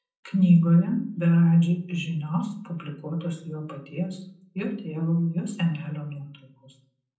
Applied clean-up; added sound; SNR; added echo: none; none; none; reverberation time 0.6 s.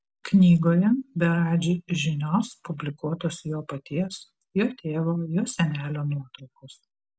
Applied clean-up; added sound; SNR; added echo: none; none; none; none.